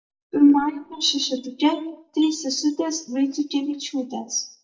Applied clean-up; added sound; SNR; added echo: neural mask model DeepFilterNet 3.